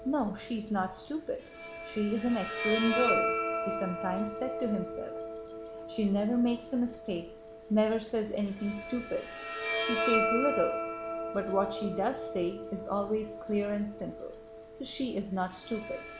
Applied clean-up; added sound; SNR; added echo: none; Bowed string instrument; 4 dB; none.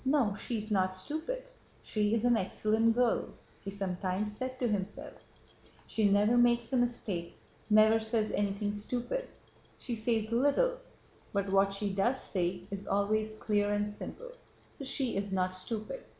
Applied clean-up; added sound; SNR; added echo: none; none; none; none.